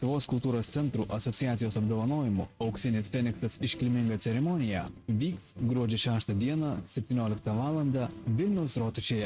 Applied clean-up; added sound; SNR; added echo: neural mask model RNNoise.